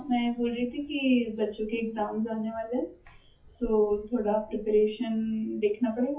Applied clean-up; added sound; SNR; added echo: classical method WPE with log-MMSE.